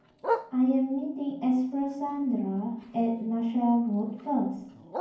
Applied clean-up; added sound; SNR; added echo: none; Bark; 10 dB; reverberation time 0.9 s.